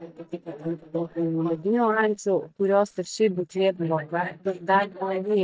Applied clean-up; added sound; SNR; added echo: neural mask model DeepFilterNet 3.